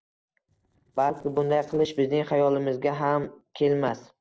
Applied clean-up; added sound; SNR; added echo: neural separator model SepFormer DNS4.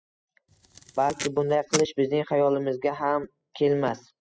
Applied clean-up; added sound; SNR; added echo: classical method spectral subtraction.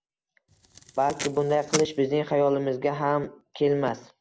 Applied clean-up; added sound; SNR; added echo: none; Packing tape, duct tape; 10 dB; none.